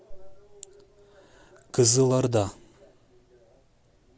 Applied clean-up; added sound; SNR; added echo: none; none; none; none.